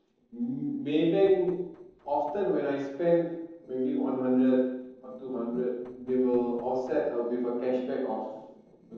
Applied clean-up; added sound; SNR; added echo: neural separator model SepFormer DNS4.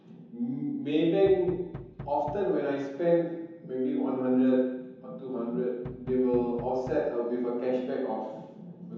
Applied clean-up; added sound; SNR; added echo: none; Knock; 14 dB; reverberation time 0.9 s.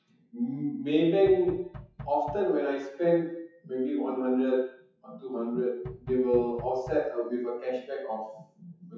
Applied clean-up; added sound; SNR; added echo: classical method WPE with log-MMSE.